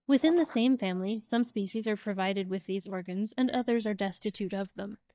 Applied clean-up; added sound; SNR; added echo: neural mask model DeepFilterNet 3.